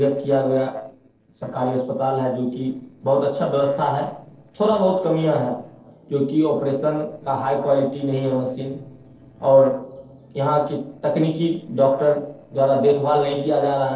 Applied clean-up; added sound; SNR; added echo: neural separator model SepFormer DNS4.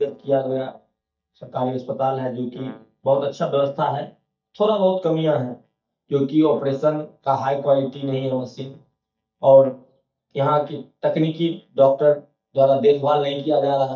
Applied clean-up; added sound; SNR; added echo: neural mask model DeepFilterNet 3.